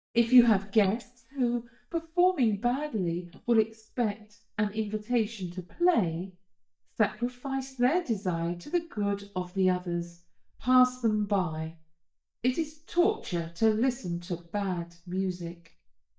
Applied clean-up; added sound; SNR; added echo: neural mask model DeepFilterNet 3.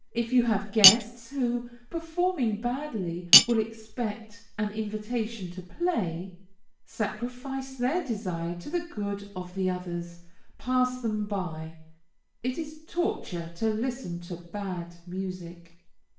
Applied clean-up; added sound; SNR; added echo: none; Cutlery, silverware; -3 dB; reverberation time 0.5 s.